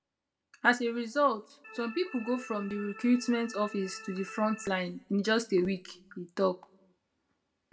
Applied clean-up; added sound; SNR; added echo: none; Organ; 15 dB; reverberation time 0.3 s.